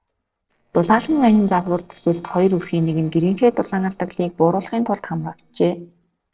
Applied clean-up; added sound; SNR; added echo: neural separator model SepFormer DNS4.